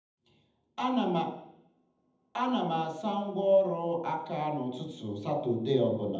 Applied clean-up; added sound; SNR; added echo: none; none; none; reverberation time 0.8 s.